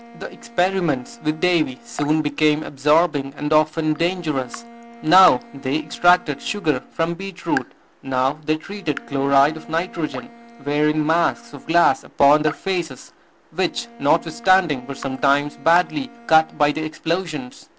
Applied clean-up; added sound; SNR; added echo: none; Raindrop / Drip + Bowed string instrument; 19 dB; none.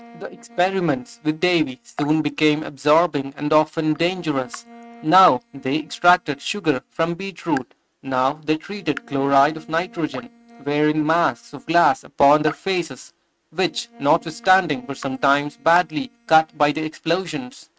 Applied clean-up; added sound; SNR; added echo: neural mask model RNNoise.